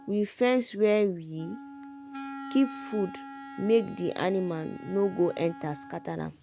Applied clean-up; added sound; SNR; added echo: none; Wind instrument, woodwind instrument; 15 dB; none.